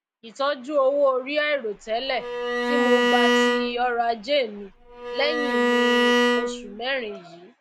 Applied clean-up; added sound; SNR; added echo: none; Bowed string instrument; -3 dB; none.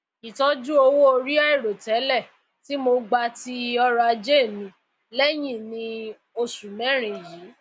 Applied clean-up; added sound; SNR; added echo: none; none; none; none.